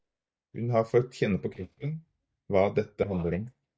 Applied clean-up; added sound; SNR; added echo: neural mask model DeepFilterNet 3.